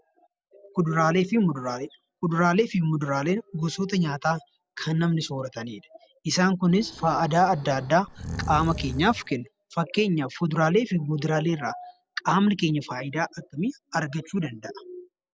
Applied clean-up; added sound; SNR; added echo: none; Breathing; 11 dB; none.